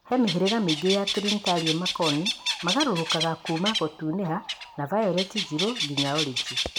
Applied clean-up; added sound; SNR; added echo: none; Bird; 4 dB; none.